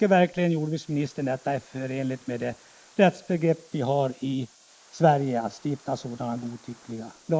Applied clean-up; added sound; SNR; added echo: neural mask model Resemble Enhance denoiser.